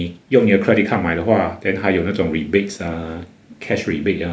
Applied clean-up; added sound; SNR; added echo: none; none; none; none.